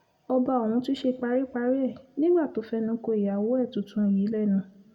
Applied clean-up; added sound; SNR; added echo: none; none; none; reverberation time 0.6 s.